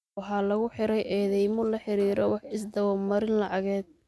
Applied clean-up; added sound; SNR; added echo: none; none; none; none.